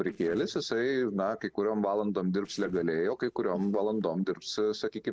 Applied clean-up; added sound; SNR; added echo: neural separator model SepFormer DNS4.